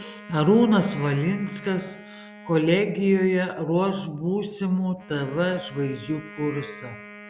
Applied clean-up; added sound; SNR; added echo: none; Wind instrument, woodwind instrument; 19 dB; none.